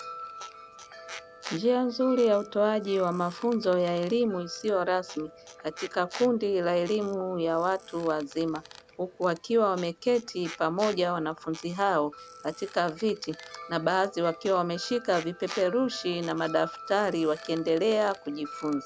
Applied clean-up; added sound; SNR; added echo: none; Wind chime + Squeak; 17 dB; none.